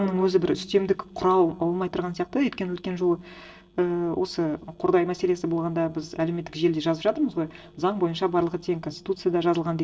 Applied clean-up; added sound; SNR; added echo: neural separator model SepFormer DNS4.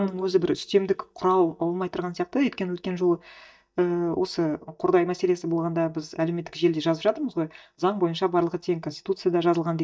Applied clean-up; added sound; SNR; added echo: neural mask model DeepFilterNet 3.